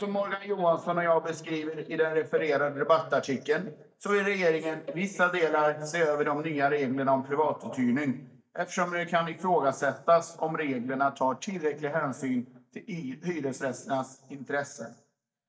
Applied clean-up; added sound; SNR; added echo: neural mask model DeepFilterNet 3.